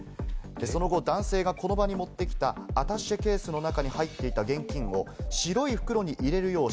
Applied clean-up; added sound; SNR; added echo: none; none; none; none.